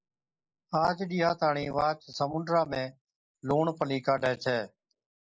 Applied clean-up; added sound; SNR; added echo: neural mask model Resemble Enhance denoiser.